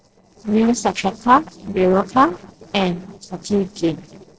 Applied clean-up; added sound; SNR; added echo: neural separator model SepFormer DNS4.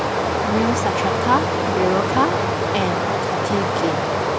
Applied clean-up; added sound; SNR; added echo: none; Stream; -4 dB; none.